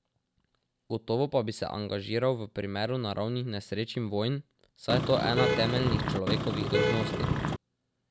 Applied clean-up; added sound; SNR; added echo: none; Vehicle horn, car horn, honking; -3 dB; none.